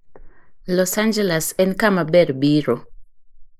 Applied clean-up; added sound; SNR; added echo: neural mask model Resemble Enhance denoiser.